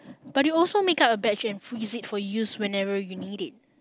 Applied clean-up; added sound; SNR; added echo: none; none; none; none.